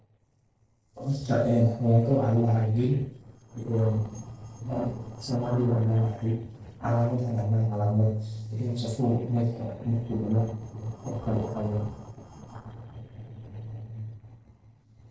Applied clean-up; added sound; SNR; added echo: neural separator model SepFormer DNS4.